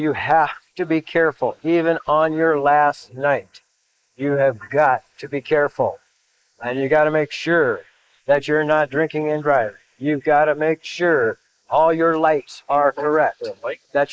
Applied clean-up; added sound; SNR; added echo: neural mask model Resemble Enhance denoiser.